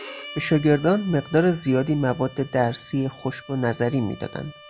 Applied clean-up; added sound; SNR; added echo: none; Bowed string instrument; 20 dB; none.